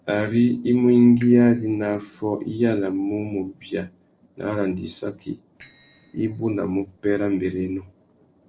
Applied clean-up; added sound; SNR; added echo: neural separator model SepFormer DNS4.